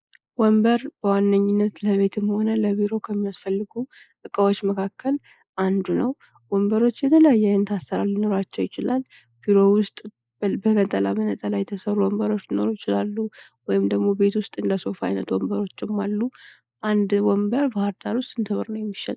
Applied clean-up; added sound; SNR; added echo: neural mask model Resemble Enhance denoiser.